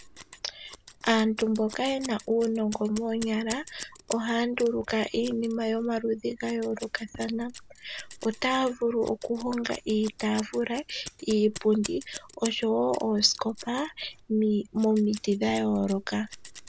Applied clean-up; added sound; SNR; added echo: none; Scissors; 17 dB; none.